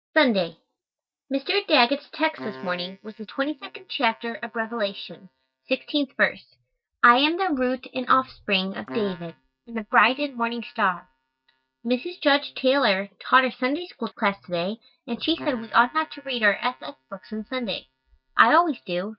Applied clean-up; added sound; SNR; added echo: neural mask model DeepFilterNet 3.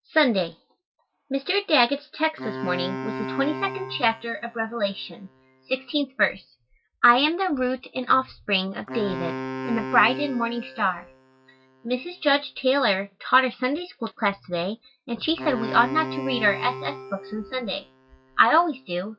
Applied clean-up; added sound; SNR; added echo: classical method log-MMSE.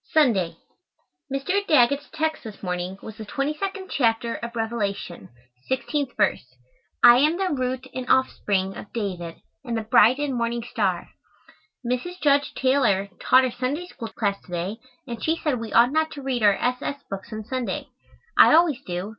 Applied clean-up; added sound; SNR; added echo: none; none; none; none.